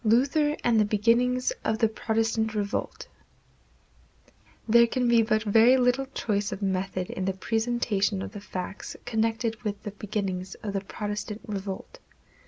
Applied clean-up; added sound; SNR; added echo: none; none; none; none.